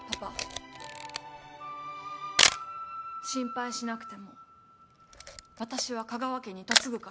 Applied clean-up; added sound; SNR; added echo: none; Camera; -4 dB; none.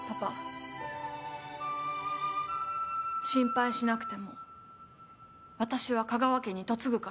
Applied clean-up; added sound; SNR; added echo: none; none; none; none.